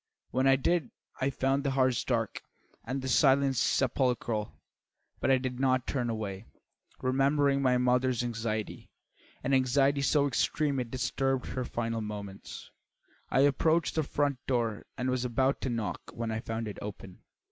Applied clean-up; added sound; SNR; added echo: none; none; none; none.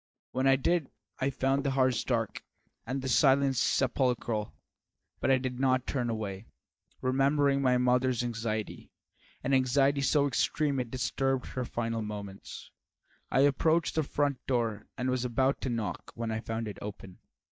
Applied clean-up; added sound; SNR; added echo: neural mask model DeepFilterNet 3.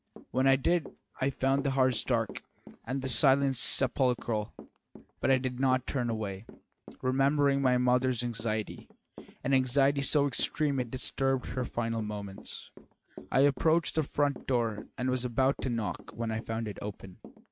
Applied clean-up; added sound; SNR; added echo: neural mask model RNNoise.